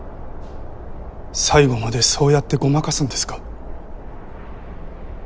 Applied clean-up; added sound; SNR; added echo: none; none; none; none.